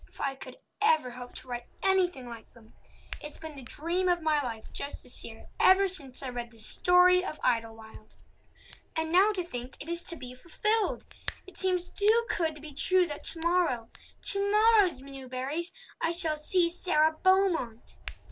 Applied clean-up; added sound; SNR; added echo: none; Hands; 16 dB; none.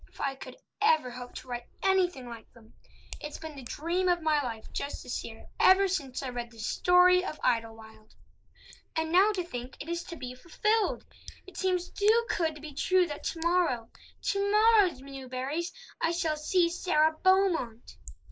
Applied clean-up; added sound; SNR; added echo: neural mask model Resemble Enhance denoiser.